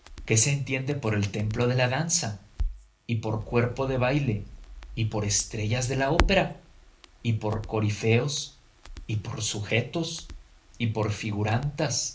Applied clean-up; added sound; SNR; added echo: none; Crackle; 10 dB; reverberation time 0.3 s.